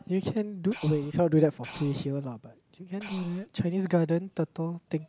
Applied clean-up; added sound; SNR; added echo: none; Breathing; 17 dB; none.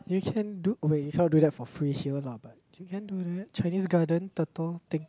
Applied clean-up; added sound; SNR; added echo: none; none; none; none.